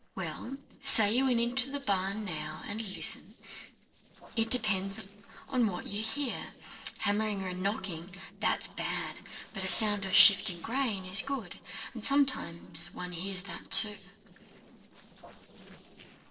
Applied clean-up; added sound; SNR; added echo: neural separator model SepFormer DNS4.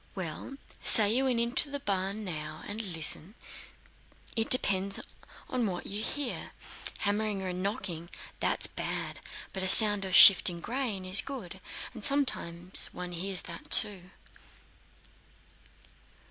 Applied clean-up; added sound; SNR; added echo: none; none; none; none.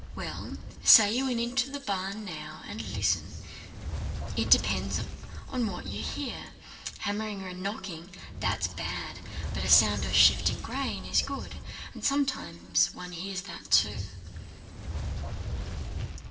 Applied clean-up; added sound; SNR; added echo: none; Fire; 6 dB; reverberation time 2.7 s.